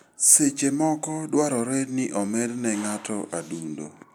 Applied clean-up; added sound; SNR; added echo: none; none; none; none.